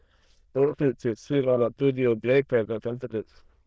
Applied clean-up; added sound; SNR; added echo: neural diffusion model UNIVERSE++.